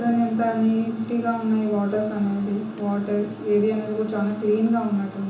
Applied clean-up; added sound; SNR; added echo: none; Bell; 17 dB; reverberation time 0.8 s.